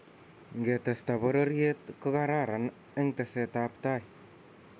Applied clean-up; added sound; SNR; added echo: none; none; none; none.